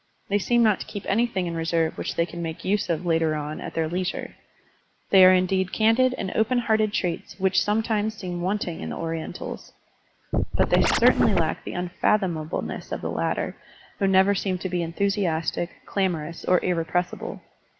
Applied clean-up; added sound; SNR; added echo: none; Scratching (performance technique); -3 dB; none.